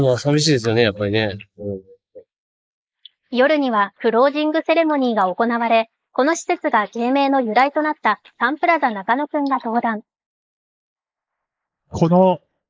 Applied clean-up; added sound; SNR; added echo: neural mask model Resemble Enhance denoiser.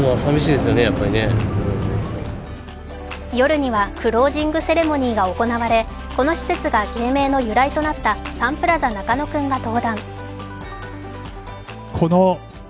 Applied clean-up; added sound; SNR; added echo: none; none; none; none.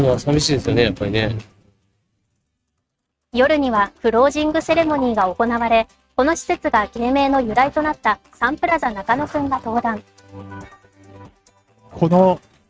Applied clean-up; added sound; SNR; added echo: neural mask model RNNoise.